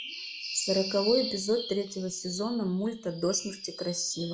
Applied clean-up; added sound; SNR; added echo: classical method log-MMSE.